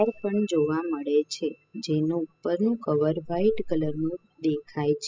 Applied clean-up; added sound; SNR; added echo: classical method spectral subtraction.